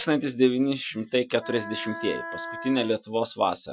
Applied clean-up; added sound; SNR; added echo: classical method Wiener filter.